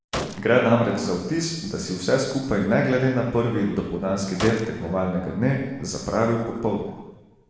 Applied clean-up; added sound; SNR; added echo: none; Gunshot, gunfire; 14 dB; reverberation time 1.2 s.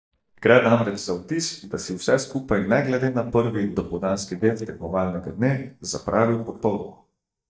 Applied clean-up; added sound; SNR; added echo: neural mask model DeepFilterNet 3.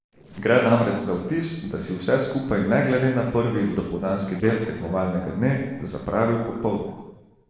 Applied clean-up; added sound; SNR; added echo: neural separator model SepFormer DNS4.